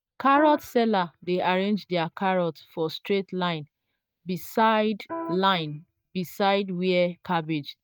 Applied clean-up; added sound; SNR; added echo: neural mask model DeepFilterNet 3.